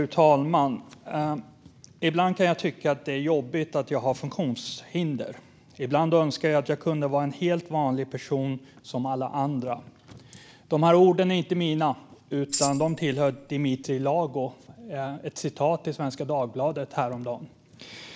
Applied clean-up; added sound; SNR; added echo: none; Tambourine; 10 dB; none.